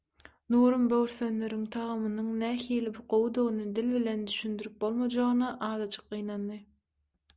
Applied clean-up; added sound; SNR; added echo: none; none; none; none.